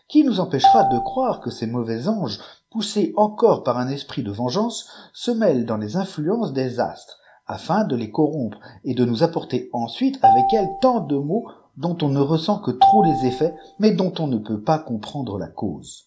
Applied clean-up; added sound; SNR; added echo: none; Marimba, xylophone; 0 dB; none.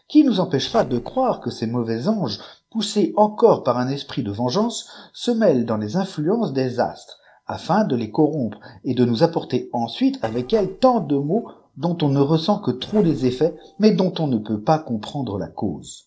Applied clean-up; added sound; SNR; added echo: neural separator model SepFormer DNS4.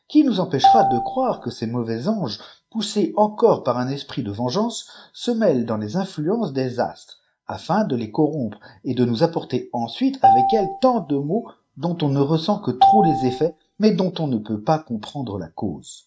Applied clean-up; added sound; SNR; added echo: neural mask model RNNoise.